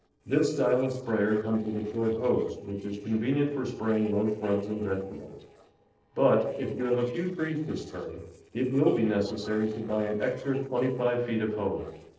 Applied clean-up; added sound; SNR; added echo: neural separator model SepFormer DNS4.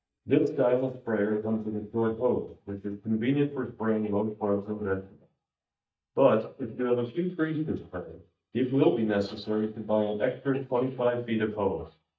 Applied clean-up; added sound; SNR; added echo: neural mask model DeepFilterNet 3.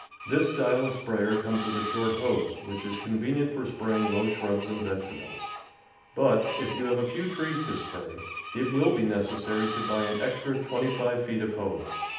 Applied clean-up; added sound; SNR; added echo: none; Screech; 10 dB; reverberation time 0.8 s.